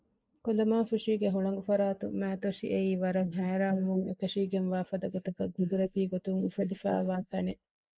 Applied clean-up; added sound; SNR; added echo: neural mask model Resemble Enhance denoiser.